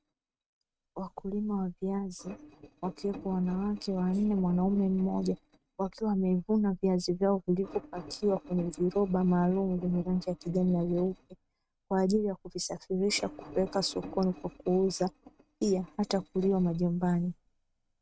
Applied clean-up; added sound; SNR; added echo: neural mask model RNNoise.